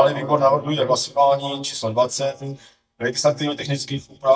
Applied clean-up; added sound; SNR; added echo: neural mask model DeepFilterNet 3.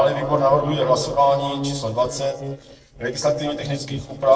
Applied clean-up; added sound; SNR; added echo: neural separator model SepFormer DNS4.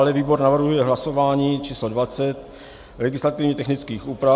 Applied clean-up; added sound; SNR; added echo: none; none; none; none.